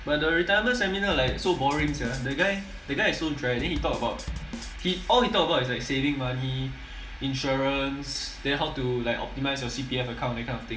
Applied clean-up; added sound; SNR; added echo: none; Bass drum / Snare drum; 12 dB; reverberation time 0.7 s.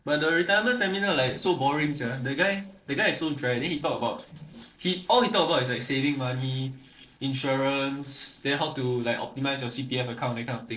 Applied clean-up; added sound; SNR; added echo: neural separator model SepFormer DNS4.